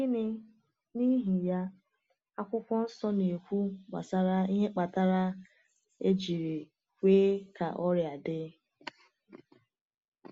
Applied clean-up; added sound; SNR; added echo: none; none; none; none.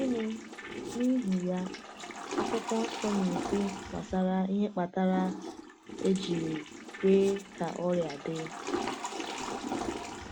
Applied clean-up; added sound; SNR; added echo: none; Toilet flush / Water; 7 dB; none.